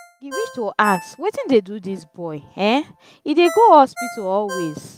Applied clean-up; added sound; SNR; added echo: none; Ringtone; 16 dB; none.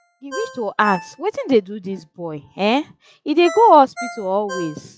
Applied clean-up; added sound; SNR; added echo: classical method log-MMSE.